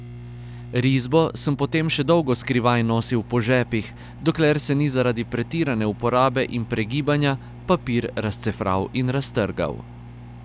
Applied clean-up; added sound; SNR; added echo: none; Microwave oven; 16 dB; none.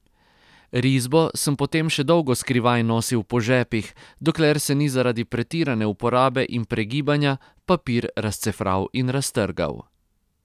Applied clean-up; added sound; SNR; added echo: none; none; none; none.